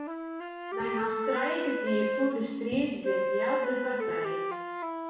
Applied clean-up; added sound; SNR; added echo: none; Wind instrument, woodwind instrument; 0 dB; reverberation time 1.1 s.